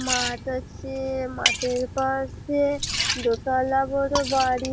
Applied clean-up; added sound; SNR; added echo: none; Liquid; 5 dB; none.